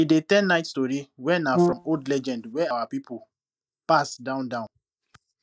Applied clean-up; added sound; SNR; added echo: neural mask model DeepFilterNet 3.